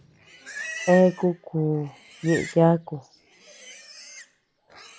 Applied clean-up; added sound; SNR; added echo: none; Livestock, farm animals, working animals; 14 dB; none.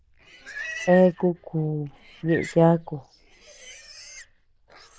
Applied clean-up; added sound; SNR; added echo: neural diffusion model UNIVERSE++.